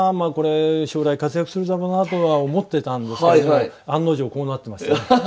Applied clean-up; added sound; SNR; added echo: none; none; none; none.